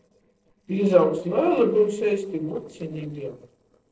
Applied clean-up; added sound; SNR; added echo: neural separator model SepFormer DNS4.